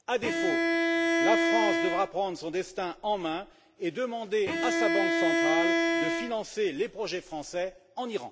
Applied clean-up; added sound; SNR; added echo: none; Bowed string instrument; -3 dB; none.